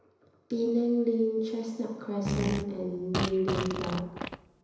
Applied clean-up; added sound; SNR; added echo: none; Fart; 3 dB; reverberation time 1.0 s.